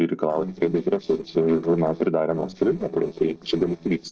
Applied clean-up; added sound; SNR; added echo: neural separator model SepFormer DNS4.